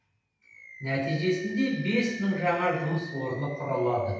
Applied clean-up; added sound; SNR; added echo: none; Animal; 15 dB; reverberation time 0.9 s.